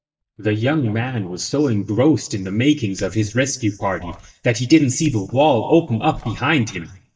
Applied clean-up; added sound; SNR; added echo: neural mask model DeepFilterNet 3.